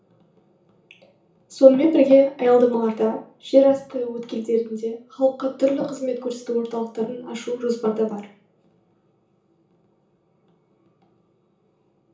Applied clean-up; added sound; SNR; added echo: none; none; none; reverberation time 0.7 s.